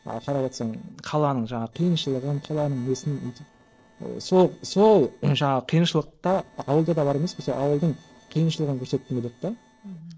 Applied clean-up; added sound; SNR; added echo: neural separator model SepFormer DNS4.